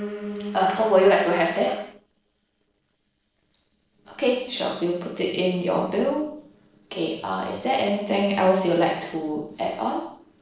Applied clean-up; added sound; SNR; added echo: neural separator model SepFormer DNS4.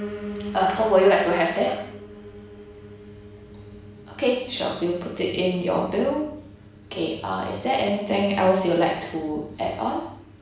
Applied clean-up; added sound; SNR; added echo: none; Piano; 17 dB; reverberation time 0.7 s.